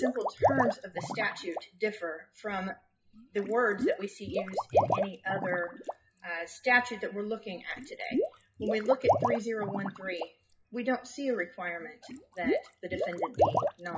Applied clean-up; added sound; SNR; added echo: classical method WPE with log-MMSE.